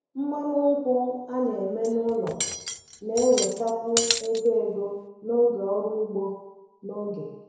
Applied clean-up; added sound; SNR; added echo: none; Cutlery, silverware; 6 dB; reverberation time 1.0 s.